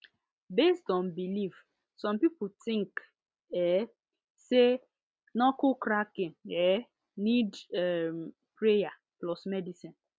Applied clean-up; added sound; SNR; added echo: none; none; none; none.